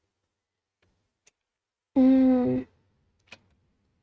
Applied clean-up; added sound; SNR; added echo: neural mask model RNNoise.